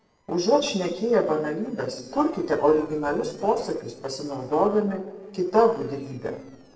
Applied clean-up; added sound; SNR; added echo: neural separator model SepFormer DNS4.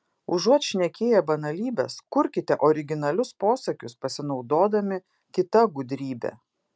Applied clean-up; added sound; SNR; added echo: none; none; none; none.